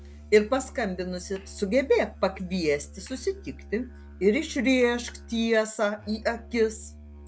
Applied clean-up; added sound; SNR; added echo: none; Musical instrument; 18 dB; none.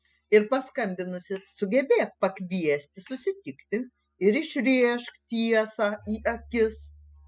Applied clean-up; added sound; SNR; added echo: classical method spectral subtraction.